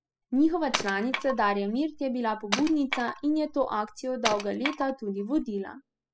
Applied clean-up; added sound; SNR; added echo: classical method spectral subtraction.